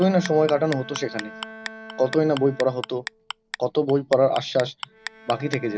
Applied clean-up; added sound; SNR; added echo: none; Bowed string instrument + Clock; 14 dB; none.